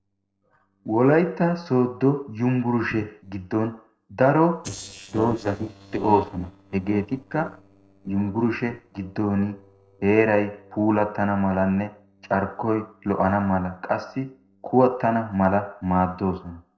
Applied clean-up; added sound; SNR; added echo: neural separator model SepFormer DNS4.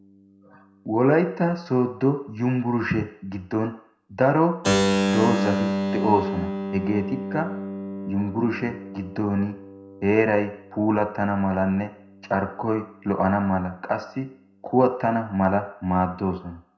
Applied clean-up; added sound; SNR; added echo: none; Keyboard (musical); 7 dB; reverberation time 0.5 s.